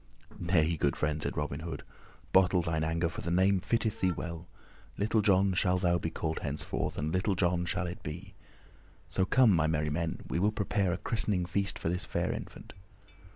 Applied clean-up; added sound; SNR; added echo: none; Bicycle; 19 dB; none.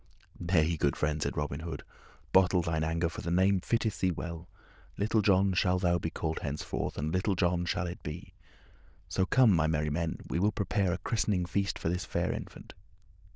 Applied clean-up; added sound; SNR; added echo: neural diffusion model UNIVERSE++.